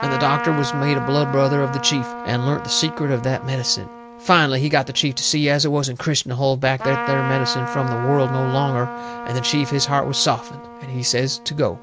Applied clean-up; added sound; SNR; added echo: none; Trumpet; 9 dB; none.